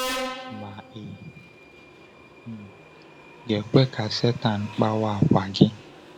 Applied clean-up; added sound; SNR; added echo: none; Subway, metro, underground; 13 dB; none.